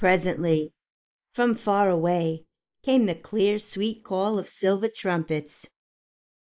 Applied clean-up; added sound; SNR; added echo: neural mask model Resemble Enhance denoiser.